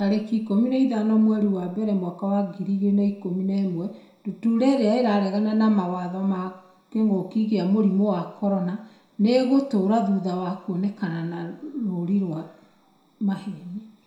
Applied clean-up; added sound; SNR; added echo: none; none; none; reverberation time 0.5 s.